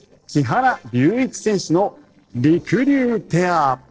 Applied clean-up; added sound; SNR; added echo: neural separator model SepFormer DNS4.